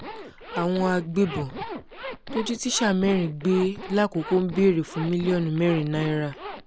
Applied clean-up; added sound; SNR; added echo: none; Zipper (clothing); 12 dB; none.